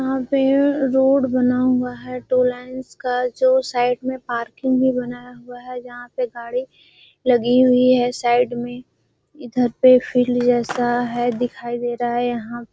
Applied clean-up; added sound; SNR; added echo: none; Skateboard; 17 dB; none.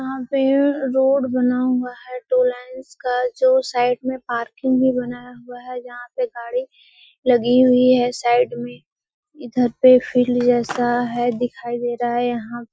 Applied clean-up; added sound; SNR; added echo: classical method Wiener filter.